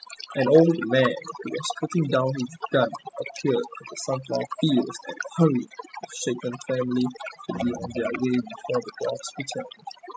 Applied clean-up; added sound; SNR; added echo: classical method spectral subtraction.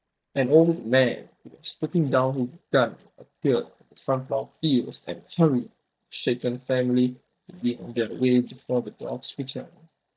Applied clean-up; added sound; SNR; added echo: neural mask model DeepFilterNet 3.